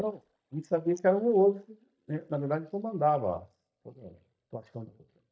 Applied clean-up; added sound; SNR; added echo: neural mask model DeepFilterNet 3.